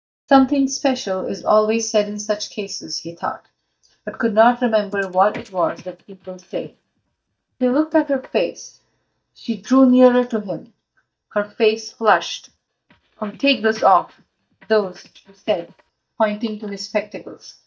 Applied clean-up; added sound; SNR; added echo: neural mask model DeepFilterNet 3.